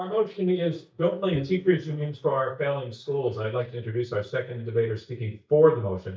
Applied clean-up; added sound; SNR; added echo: neural mask model DeepFilterNet 3.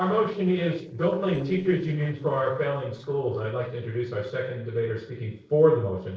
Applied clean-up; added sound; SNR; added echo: neural separator model SepFormer DNS4.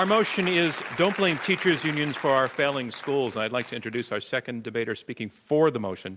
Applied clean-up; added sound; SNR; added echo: none; none; none; none.